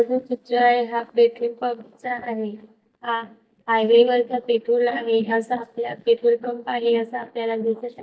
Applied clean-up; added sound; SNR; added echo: neural mask model DeepFilterNet 3.